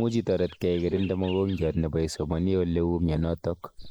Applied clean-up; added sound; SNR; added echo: neural mask model Resemble Enhance denoiser.